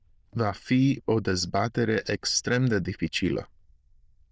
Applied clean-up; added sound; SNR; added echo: neural diffusion model UNIVERSE++.